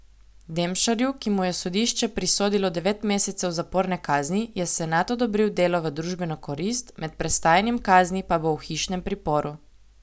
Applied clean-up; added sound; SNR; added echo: none; none; none; none.